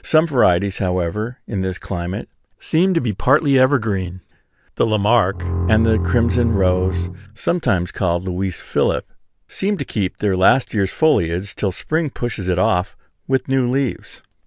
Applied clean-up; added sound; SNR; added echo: none; Bowed string instrument; 1 dB; none.